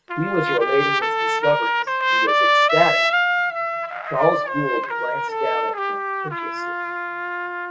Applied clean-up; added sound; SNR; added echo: none; Trumpet; -4 dB; reverberation time 2.8 s.